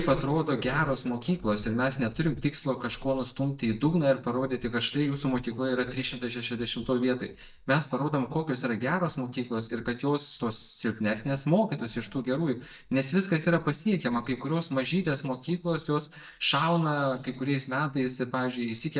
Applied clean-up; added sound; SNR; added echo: neural mask model DeepFilterNet 3.